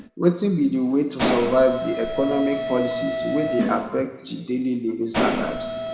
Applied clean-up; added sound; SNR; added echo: none; Mechanisms; 4 dB; reverberation time 1.4 s.